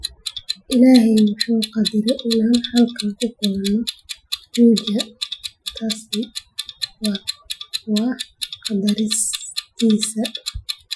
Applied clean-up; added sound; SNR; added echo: classical method Wiener filter.